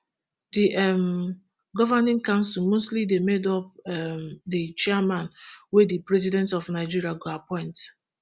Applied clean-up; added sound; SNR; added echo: none; none; none; none.